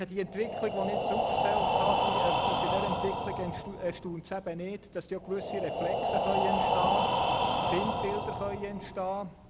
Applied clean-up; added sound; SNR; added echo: none; Breathing; -5 dB; none.